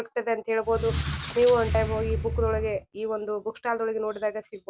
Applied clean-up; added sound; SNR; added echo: none; Squeak; -1 dB; none.